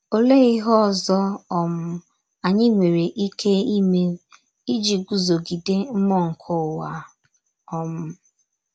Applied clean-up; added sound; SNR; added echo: none; none; none; none.